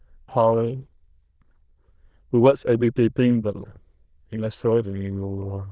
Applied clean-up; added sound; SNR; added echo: neural diffusion model UNIVERSE++.